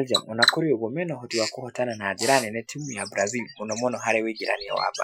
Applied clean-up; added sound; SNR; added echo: classical method Wiener filter.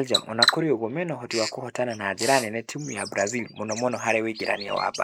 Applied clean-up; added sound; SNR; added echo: neural mask model Resemble Enhance denoiser.